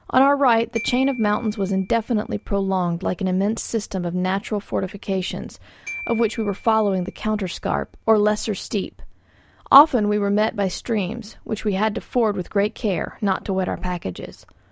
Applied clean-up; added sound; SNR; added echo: none; Glockenspiel; 19 dB; none.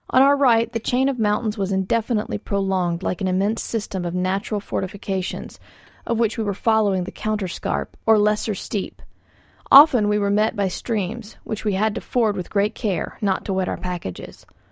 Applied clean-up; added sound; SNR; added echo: neural mask model DeepFilterNet 3.